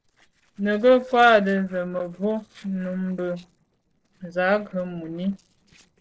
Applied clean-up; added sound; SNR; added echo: neural separator model SepFormer DNS4.